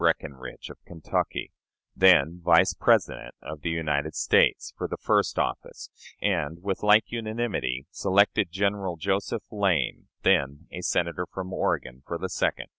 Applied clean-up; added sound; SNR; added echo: none; none; none; none.